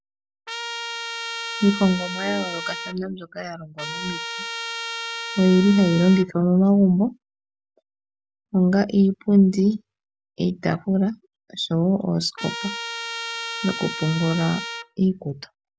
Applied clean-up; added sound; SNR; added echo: none; Trumpet; 9 dB; none.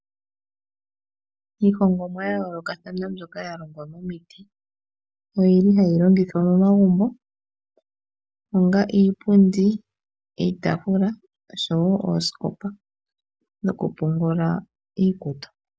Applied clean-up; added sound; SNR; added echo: none; none; none; none.